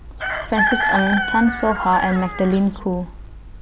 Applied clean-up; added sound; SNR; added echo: none; Chicken, rooster; 3 dB; none.